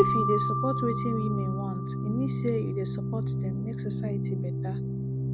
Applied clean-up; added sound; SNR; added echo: none; Keyboard (musical) + Organ; -3 dB; none.